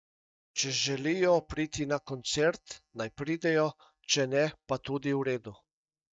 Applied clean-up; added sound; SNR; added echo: neural mask model DeepFilterNet 3.